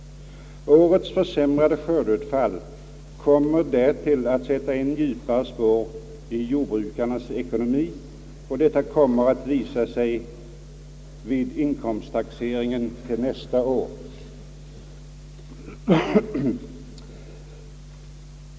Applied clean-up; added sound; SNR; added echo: none; none; none; none.